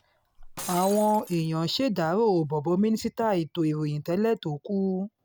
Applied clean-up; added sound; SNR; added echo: none; Shatter; 20 dB; none.